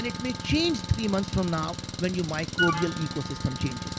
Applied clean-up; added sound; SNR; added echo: none; Wind instrument, woodwind instrument + Engine; 5 dB; none.